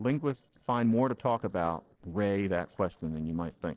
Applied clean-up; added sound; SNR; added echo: neural separator model SepFormer DNS4.